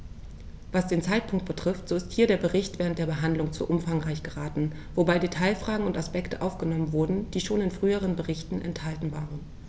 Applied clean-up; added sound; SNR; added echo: none; none; none; none.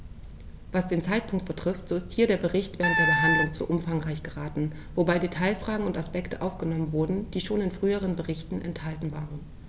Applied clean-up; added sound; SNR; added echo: none; Wind instrument, woodwind instrument; -2 dB; none.